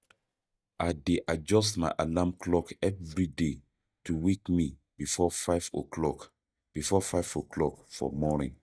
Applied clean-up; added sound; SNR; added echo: neural mask model DeepFilterNet 3.